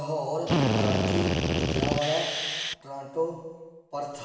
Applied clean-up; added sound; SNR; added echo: none; Drill; -5 dB; reverberation time 1.2 s.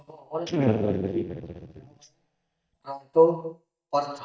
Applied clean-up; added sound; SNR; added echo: neural mask model DeepFilterNet 3.